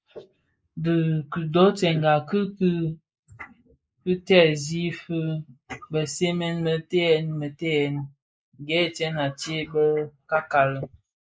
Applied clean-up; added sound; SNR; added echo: neural mask model Resemble Enhance denoiser.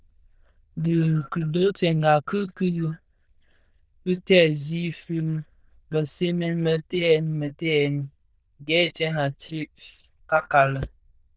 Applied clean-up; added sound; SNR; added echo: neural diffusion model UNIVERSE++.